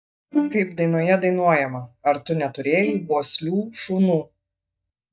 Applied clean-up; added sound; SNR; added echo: neural mask model DeepFilterNet 3.